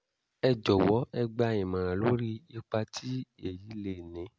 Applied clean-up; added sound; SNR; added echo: none; none; none; none.